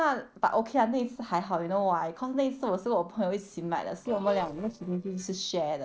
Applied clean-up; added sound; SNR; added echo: neural separator model SepFormer DNS4.